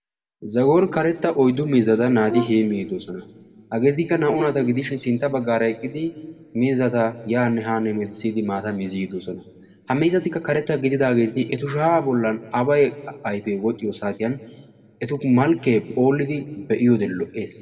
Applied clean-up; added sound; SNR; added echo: none; Brass instrument; 9 dB; reverberation time 1.3 s.